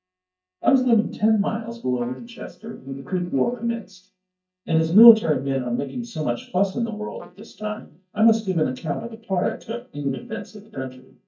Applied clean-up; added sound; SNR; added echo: neural mask model DeepFilterNet 3.